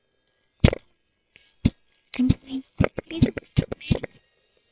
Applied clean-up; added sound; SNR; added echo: neural separator model SepFormer WHAM!.